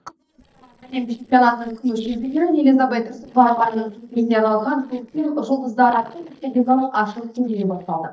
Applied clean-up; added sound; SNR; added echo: neural mask model DeepFilterNet 3.